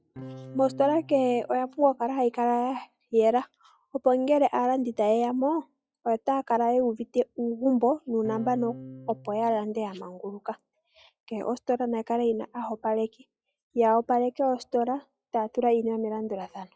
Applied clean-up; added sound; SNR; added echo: classical method log-MMSE.